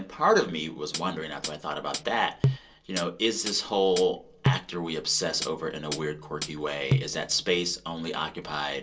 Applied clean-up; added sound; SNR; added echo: none; Hi-hat; 4 dB; reverberation time 0.2 s.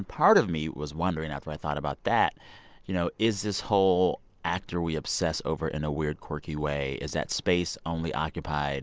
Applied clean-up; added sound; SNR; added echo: none; none; none; none.